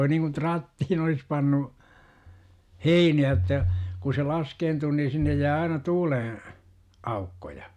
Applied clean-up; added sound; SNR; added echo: none; none; none; none.